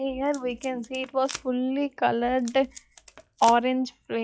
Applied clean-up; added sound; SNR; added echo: classical method log-MMSE.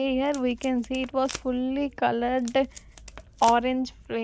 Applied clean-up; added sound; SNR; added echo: none; Packing tape, duct tape; 18 dB; none.